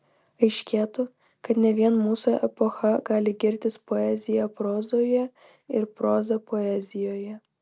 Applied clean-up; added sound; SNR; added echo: none; none; none; none.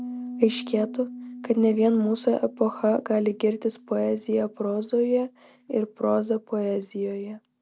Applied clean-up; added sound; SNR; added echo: none; Piano; 16 dB; none.